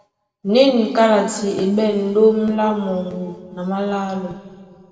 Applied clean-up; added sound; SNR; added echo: none; none; none; reverberation time 2.0 s.